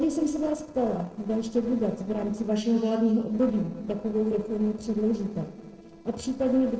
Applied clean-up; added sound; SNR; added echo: neural separator model SepFormer DNS4.